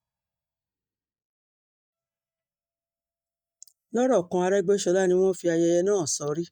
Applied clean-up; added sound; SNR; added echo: neural mask model DeepFilterNet 3.